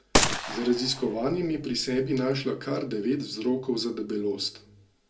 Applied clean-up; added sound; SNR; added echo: none; Gunshot, gunfire; 1 dB; reverberation time 0.2 s.